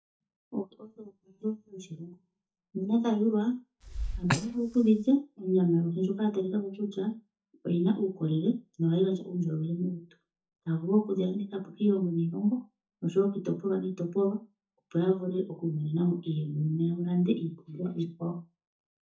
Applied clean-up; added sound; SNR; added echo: neural mask model DeepFilterNet 3.